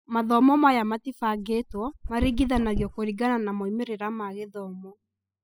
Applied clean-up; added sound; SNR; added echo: classical method spectral subtraction.